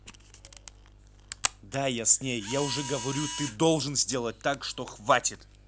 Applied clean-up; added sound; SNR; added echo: none; Camera; 10 dB; none.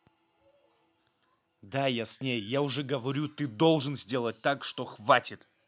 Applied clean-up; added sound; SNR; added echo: none; none; none; none.